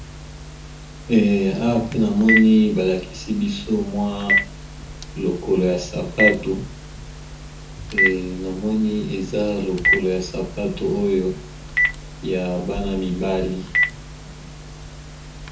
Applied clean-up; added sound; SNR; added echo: none; Telephone; 4 dB; reverberation time 0.5 s.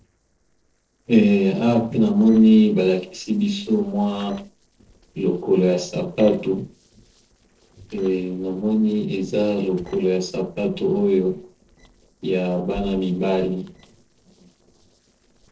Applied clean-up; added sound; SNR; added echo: neural separator model SepFormer DNS4.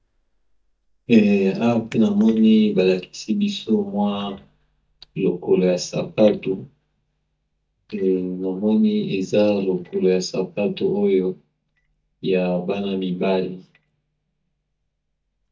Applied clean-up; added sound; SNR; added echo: neural mask model DeepFilterNet 3.